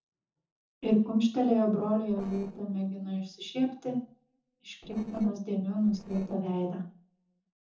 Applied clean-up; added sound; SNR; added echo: neural separator model SepFormer DNS4.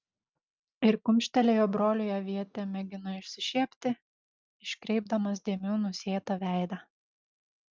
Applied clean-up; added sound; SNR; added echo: none; none; none; none.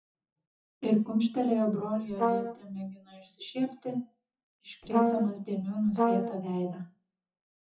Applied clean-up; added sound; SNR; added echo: classical method WPE with log-MMSE.